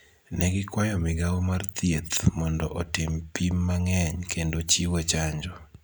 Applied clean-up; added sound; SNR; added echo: none; none; none; none.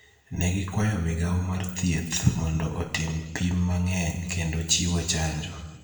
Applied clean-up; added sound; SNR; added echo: none; none; none; reverberation time 1.2 s.